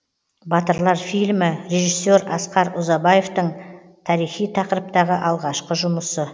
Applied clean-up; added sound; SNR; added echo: none; none; none; none.